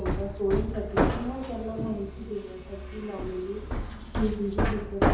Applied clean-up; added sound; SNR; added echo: none; Hammer; -3 dB; reverberation time 1.2 s.